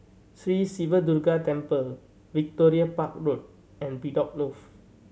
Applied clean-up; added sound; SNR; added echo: none; none; none; none.